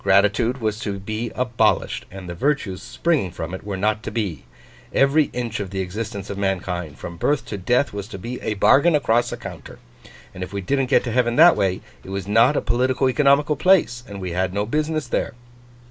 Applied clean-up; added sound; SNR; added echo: none; none; none; none.